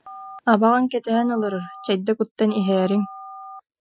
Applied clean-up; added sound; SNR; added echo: classical method Wiener filter.